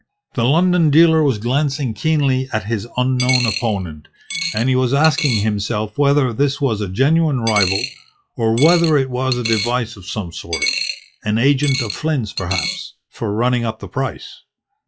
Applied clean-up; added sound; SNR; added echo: classical method log-MMSE.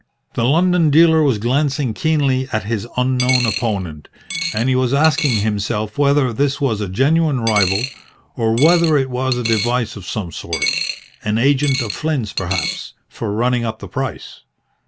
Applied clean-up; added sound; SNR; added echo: none; Coin (dropping); 8 dB; none.